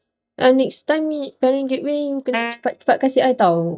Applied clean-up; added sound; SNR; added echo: neural mask model DeepFilterNet 3.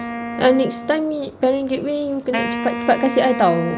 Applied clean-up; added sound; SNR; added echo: none; Wind instrument, woodwind instrument; 8 dB; none.